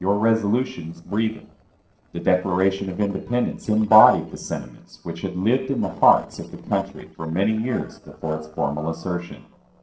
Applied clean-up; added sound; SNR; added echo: neural separator model SepFormer DNS4.